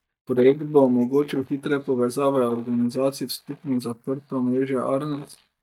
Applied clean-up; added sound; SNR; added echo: neural mask model DeepFilterNet 3.